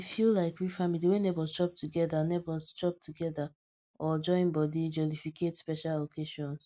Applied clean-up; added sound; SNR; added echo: none; none; none; none.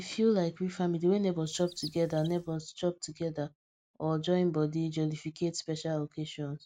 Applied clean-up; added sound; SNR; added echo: none; Chirp, tweet; 18 dB; none.